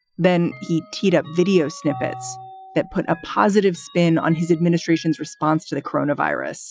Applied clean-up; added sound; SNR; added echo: classical method Wiener filter.